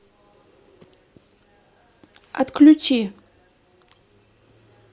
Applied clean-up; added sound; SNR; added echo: none; none; none; none.